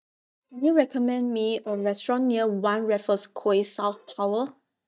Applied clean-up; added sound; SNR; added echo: neural mask model DeepFilterNet 3.